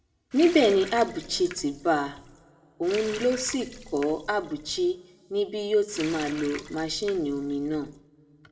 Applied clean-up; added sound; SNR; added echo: none; Water tap, faucet; 15 dB; reverberation time 1.2 s.